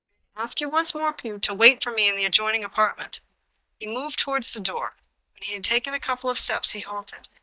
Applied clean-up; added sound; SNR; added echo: neural mask model DeepFilterNet 3.